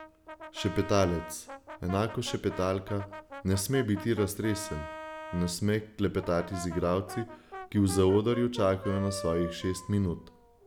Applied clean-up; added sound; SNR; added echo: none; Brass instrument; 13 dB; none.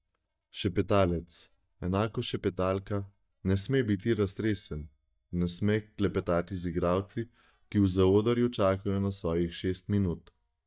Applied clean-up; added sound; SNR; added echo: neural mask model DeepFilterNet 3.